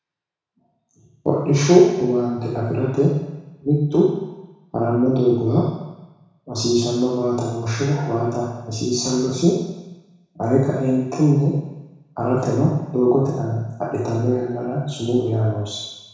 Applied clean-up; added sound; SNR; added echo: none; none; none; reverberation time 1.1 s.